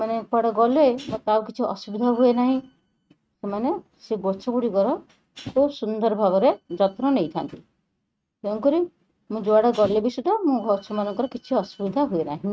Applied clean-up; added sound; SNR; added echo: neural mask model RNNoise.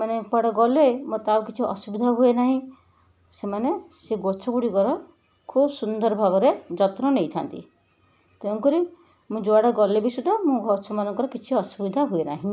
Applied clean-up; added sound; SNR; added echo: none; none; none; none.